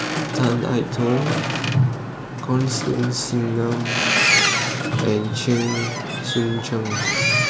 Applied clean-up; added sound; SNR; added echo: none; Boat, Water vehicle; -1 dB; none.